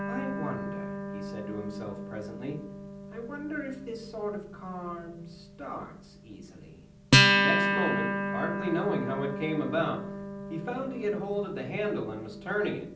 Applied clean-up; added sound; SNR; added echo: none; Acoustic guitar; -3 dB; reverberation time 0.6 s.